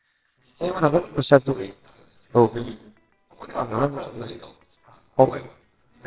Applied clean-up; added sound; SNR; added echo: neural separator model SepFormer WHAMR!.